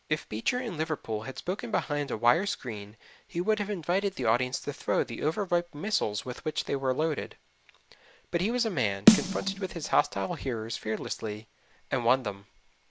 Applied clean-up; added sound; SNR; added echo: none; Snare drum; -2 dB; none.